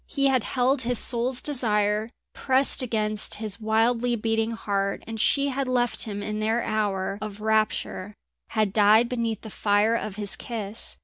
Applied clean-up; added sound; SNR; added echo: none; none; none; none.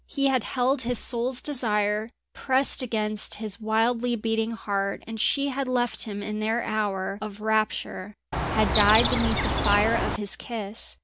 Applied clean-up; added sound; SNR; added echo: none; Chirp, tweet; -1 dB; none.